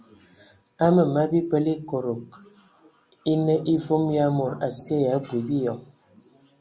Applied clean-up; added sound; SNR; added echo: none; none; none; none.